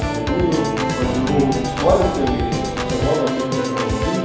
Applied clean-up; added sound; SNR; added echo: none; Organ; 0 dB; reverberation time 1.1 s.